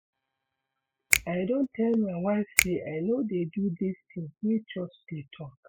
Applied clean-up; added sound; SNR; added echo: classical method spectral subtraction.